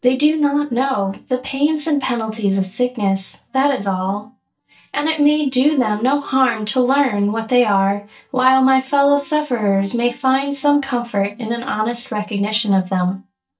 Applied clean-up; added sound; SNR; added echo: neural mask model DeepFilterNet 3.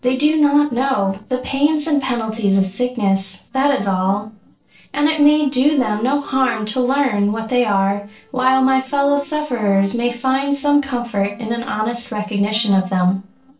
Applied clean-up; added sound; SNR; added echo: neural separator model SepFormer DNS4.